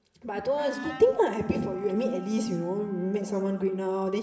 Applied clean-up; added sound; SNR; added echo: none; Wind instrument, woodwind instrument; 17 dB; reverberation time 0.8 s.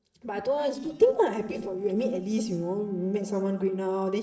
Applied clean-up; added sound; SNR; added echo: neural separator model SepFormer DNS4.